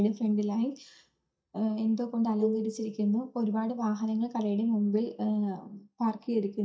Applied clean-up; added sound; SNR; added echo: neural mask model DeepFilterNet 3.